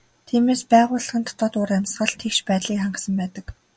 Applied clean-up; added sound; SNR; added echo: none; none; none; none.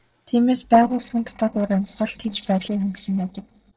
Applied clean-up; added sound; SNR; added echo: neural separator model SepFormer DNS4.